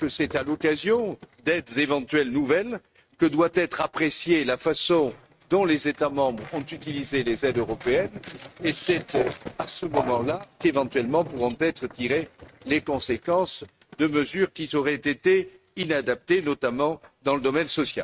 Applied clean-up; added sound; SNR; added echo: neural mask model RNNoise.